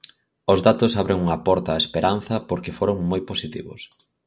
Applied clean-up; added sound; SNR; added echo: none; none; none; none.